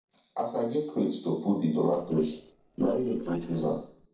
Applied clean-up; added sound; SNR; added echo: neural separator model SepFormer DNS4.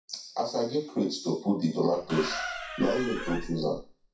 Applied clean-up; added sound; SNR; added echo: classical method WPE with log-MMSE.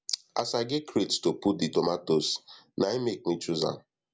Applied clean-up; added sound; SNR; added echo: none; none; none; none.